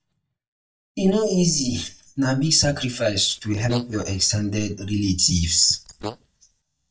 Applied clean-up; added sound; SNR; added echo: neural mask model DeepFilterNet 3.